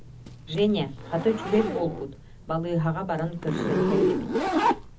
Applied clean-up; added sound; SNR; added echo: none; Zipper (clothing); 1 dB; reverberation time 0.4 s.